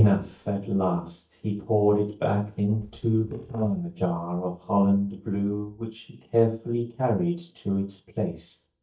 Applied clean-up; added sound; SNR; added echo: neural mask model DeepFilterNet 3.